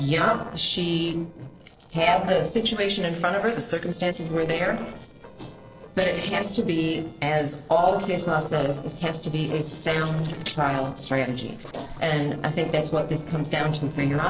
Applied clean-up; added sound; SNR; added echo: neural separator model SepFormer DNS4.